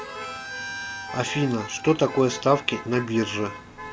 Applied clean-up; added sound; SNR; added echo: none; Motor vehicle (road) + Harmonica; 11 dB; none.